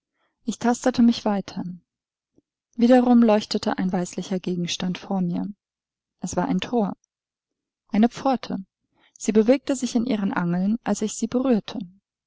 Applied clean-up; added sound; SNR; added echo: none; none; none; none.